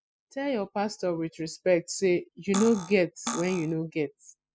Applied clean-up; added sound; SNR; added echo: classical method spectral subtraction.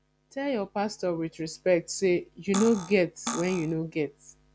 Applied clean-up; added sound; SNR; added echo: none; Cutlery, silverware; 8 dB; none.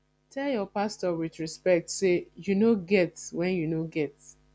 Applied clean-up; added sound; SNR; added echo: none; none; none; none.